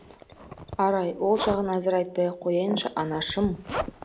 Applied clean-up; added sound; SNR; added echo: none; Zipper (clothing); 12 dB; none.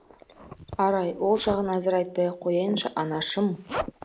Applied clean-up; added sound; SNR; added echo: neural mask model Resemble Enhance denoiser.